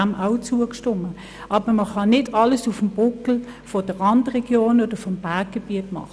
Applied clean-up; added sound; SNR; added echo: none; none; none; none.